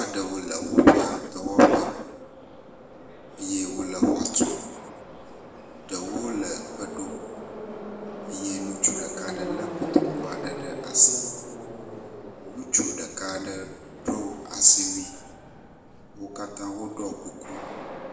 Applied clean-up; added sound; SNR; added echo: none; Subway, metro, underground; 12 dB; reverberation time 0.9 s.